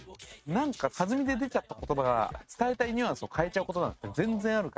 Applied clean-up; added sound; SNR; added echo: neural mask model RNNoise.